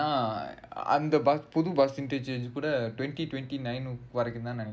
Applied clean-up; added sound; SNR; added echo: none; none; none; none.